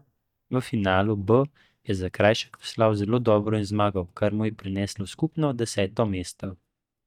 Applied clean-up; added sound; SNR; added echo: neural mask model DeepFilterNet 3.